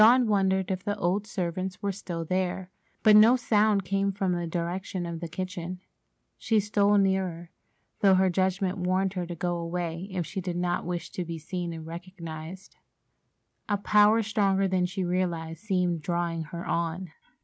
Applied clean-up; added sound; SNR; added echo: none; none; none; none.